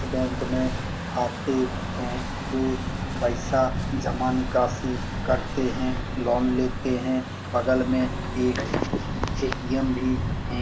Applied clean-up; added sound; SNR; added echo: none; Train / Breathing + Truck; 3 dB; none.